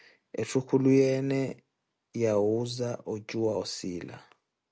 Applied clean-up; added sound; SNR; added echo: none; none; none; none.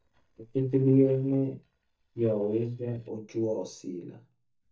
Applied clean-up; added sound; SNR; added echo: neural mask model DeepFilterNet 3.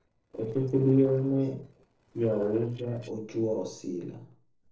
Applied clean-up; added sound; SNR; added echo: neural separator model SepFormer DNS4.